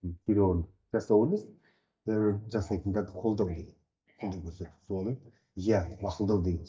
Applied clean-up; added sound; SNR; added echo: neural mask model DeepFilterNet 3.